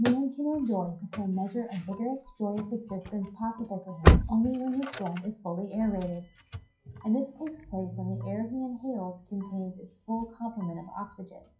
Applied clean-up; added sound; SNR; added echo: classical method WPE with log-MMSE.